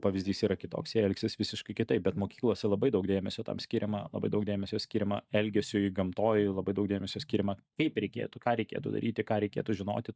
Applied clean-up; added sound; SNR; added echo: neural mask model DeepFilterNet 3.